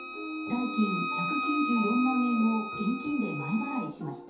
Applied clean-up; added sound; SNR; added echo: none; Wind instrument, woodwind instrument; 5 dB; reverberation time 0.5 s.